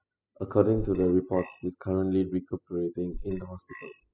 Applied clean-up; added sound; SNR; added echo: classical method spectral subtraction.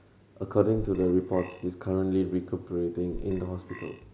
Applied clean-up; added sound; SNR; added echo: none; Burping, eructation; 14 dB; none.